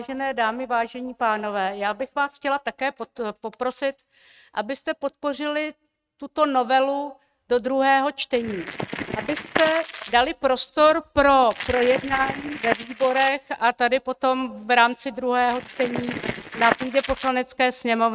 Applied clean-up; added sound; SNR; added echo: neural mask model RNNoise.